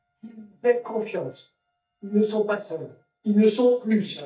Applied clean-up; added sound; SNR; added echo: neural mask model DeepFilterNet 3.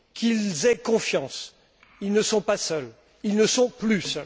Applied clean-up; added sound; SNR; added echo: none; none; none; none.